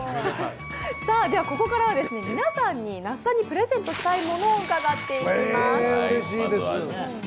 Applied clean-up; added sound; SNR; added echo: none; Water / Splash, splatter + Wind instrument, woodwind instrument; 11 dB; none.